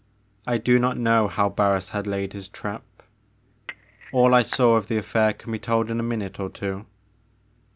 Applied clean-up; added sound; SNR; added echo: none; Cutlery, silverware / Dishes, pots, and pans / Chink, clink; 16 dB; none.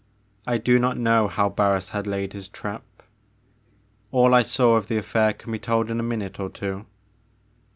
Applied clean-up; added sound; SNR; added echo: none; none; none; none.